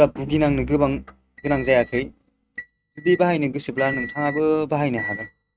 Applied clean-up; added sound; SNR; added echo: neural mask model RNNoise.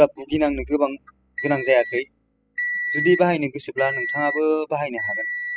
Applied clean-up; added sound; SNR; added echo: classical method spectral subtraction.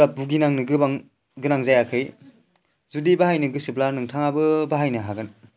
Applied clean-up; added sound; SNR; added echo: none; none; none; none.